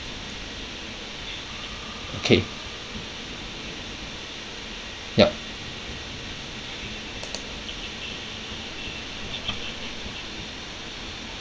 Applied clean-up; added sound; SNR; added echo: none; none; none; none.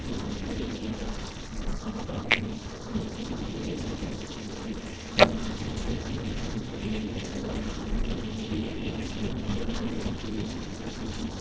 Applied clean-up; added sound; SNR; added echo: neural separator model SepFormer DNS4.